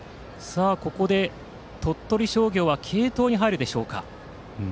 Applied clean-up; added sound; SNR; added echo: none; none; none; none.